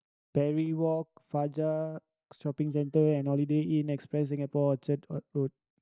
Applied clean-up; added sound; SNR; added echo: neural mask model DeepFilterNet 3.